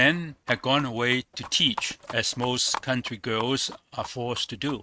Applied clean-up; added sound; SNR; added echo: neural mask model RNNoise.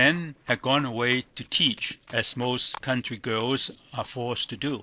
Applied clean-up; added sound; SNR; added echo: neural separator model SepFormer DNS4.